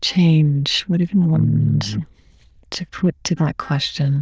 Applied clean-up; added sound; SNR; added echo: neural diffusion model UNIVERSE++.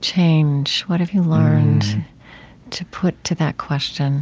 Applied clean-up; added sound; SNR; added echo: none; none; none; none.